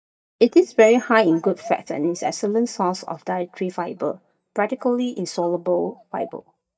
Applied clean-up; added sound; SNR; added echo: neural mask model DeepFilterNet 3.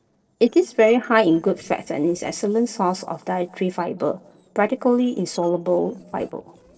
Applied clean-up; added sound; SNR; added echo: neural separator model SepFormer DNS4.